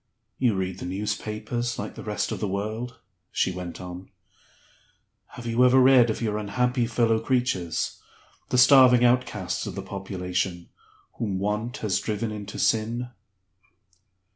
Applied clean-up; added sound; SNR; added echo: none; none; none; none.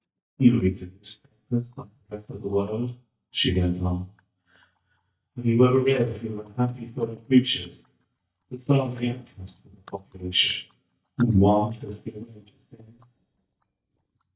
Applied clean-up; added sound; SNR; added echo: neural mask model DeepFilterNet 3.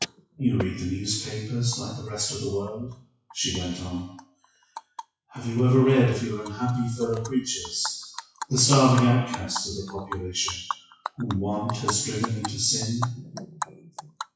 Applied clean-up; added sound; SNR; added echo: classical method WPE with log-MMSE.